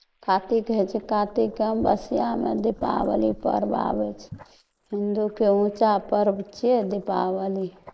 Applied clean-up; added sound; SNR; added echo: neural mask model Resemble Enhance denoiser.